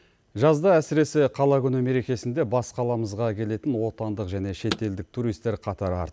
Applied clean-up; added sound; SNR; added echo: none; Car; 17 dB; none.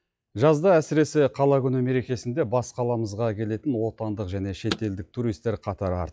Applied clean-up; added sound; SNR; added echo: classical method log-MMSE.